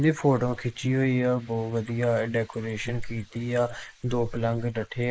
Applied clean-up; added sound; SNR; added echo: neural mask model Resemble Enhance denoiser.